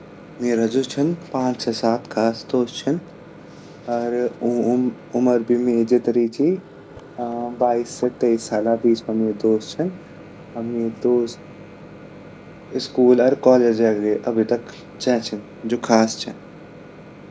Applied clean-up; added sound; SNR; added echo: none; Microwave oven; 19 dB; none.